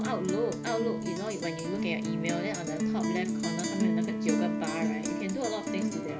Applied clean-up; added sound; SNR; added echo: none; Guitar; -3 dB; none.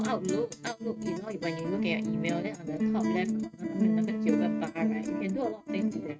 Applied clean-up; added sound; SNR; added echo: neural mask model RNNoise.